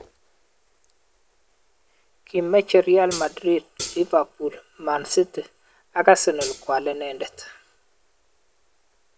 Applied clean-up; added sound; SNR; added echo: none; Hi-hat; 10 dB; none.